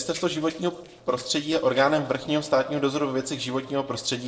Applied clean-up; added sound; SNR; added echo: neural separator model SepFormer DNS4.